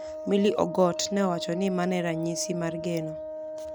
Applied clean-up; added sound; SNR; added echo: none; Wind instrument, woodwind instrument; 8 dB; none.